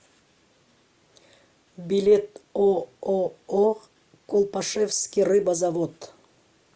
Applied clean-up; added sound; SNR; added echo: none; none; none; none.